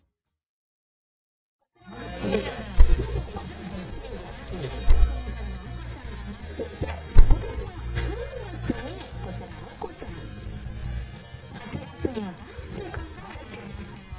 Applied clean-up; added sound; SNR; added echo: neural mask model DeepFilterNet 3.